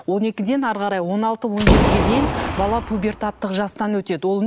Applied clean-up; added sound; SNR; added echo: none; Boom; -1 dB; none.